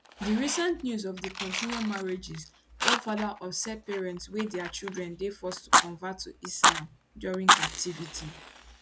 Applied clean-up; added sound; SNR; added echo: none; Fire; -3 dB; none.